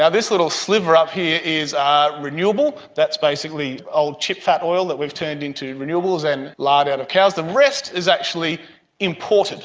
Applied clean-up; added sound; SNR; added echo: none; none; none; none.